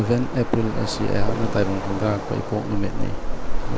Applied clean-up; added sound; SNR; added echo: none; Waves, surf; -2 dB; none.